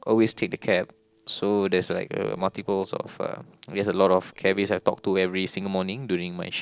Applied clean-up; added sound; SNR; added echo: neural separator model SepFormer DNS4.